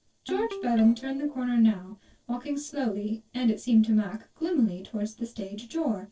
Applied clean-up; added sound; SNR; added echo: neural separator model SepFormer DNS4.